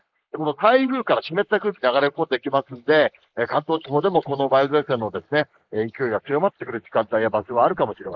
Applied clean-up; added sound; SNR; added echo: neural mask model Resemble Enhance denoiser.